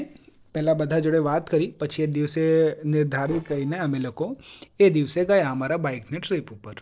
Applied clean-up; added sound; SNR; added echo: neural separator model SepFormer DNS4.